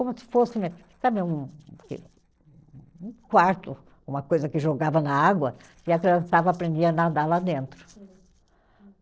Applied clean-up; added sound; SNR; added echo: neural separator model SepFormer DNS4.